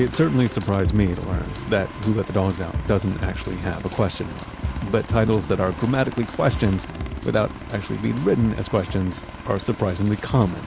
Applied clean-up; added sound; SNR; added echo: none; Aircraft; 14 dB; none.